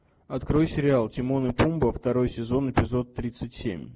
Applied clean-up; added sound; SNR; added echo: none; none; none; none.